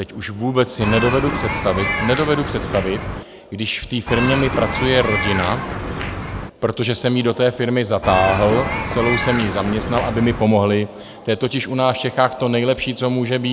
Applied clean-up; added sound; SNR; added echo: none; Human group actions; 4 dB; none.